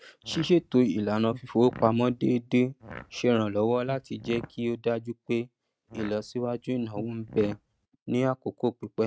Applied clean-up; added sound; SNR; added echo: neural mask model RNNoise.